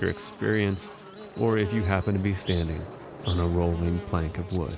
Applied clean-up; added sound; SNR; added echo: none; Buzz / Bird; 15 dB; none.